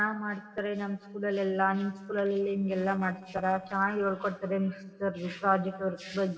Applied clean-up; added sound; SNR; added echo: neural separator model SepFormer DNS4.